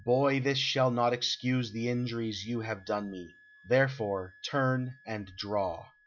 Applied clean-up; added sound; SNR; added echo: classical method log-MMSE.